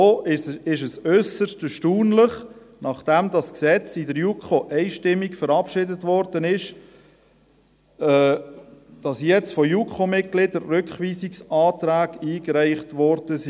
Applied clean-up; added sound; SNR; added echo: none; none; none; none.